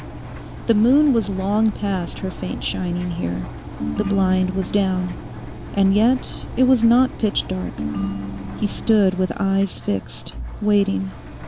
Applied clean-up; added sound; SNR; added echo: none; Engine + Ringtone; 9 dB; none.